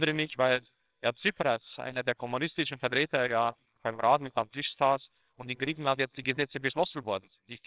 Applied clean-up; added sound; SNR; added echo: neural separator model SepFormer WHAMR!.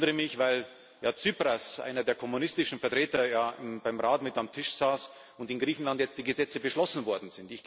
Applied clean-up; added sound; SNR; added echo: none; none; none; none.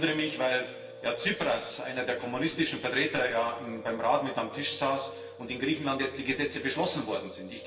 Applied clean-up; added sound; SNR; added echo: none; Piano; 15 dB; reverberation time 0.9 s.